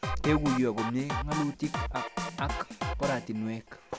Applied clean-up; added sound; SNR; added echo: none; Drum kit; 3 dB; none.